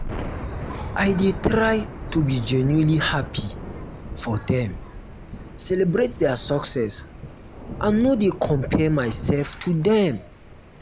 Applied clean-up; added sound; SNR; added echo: none; Thunder / Rain; 11 dB; none.